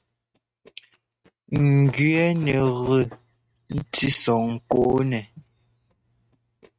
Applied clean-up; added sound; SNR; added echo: neural mask model RNNoise.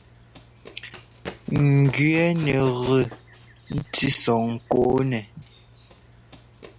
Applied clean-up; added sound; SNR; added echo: none; Run; 20 dB; none.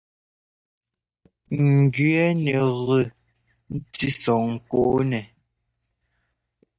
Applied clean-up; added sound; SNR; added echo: neural mask model DeepFilterNet 3.